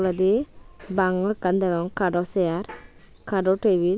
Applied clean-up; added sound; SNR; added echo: none; none; none; none.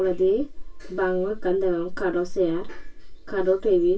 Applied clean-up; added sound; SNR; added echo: none; none; none; reverberation time 0.2 s.